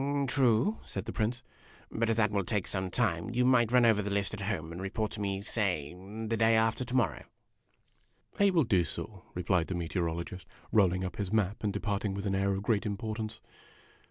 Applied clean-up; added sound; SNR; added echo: none; none; none; none.